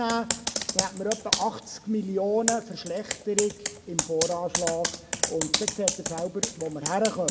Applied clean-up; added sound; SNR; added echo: none; Computer keyboard; 2 dB; reverberation time 0.3 s.